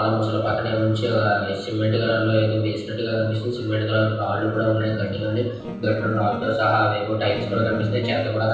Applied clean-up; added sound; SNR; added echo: neural separator model SepFormer DNS4.